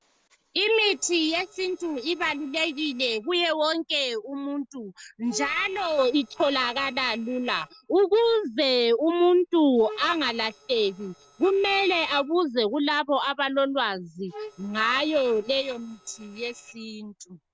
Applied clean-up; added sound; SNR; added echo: neural separator model SepFormer DNS4.